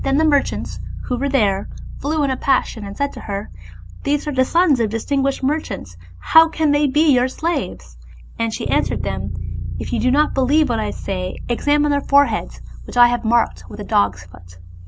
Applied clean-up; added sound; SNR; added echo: none; Bass guitar; 9 dB; none.